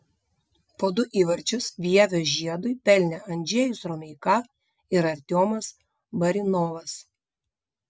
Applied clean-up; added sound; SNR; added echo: none; none; none; none.